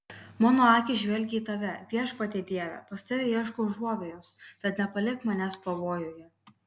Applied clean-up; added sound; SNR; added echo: none; none; none; none.